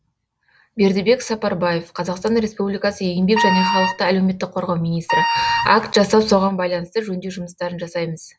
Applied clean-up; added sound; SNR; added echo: none; Wind instrument, woodwind instrument; 2 dB; none.